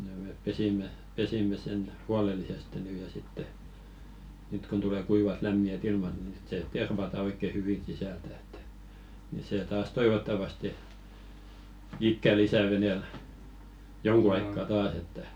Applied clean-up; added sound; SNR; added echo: none; none; none; none.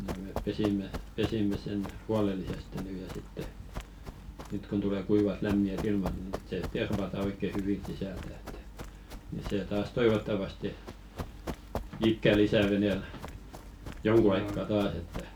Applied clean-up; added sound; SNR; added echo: none; Run; 12 dB; none.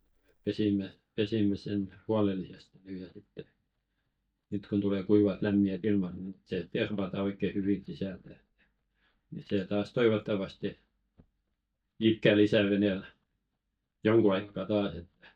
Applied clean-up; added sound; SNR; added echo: neural mask model DeepFilterNet 3.